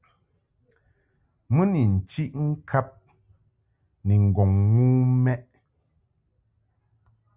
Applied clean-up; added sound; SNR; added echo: none; none; none; none.